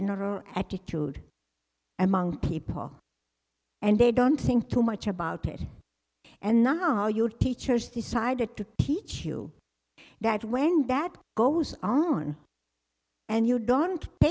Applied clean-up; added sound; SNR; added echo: none; none; none; none.